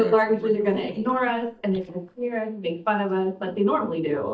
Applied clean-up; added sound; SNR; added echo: neural mask model DeepFilterNet 3.